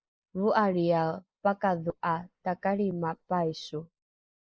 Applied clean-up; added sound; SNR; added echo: neural mask model Resemble Enhance denoiser.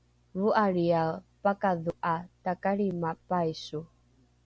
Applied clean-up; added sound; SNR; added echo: none; none; none; none.